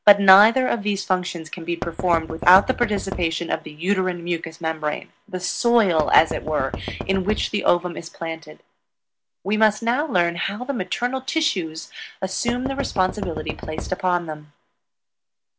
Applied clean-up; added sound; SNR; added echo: none; Knock; 9 dB; none.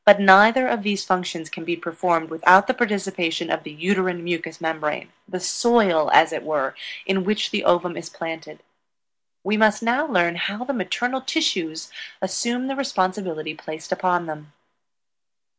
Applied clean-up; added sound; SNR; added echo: none; none; none; none.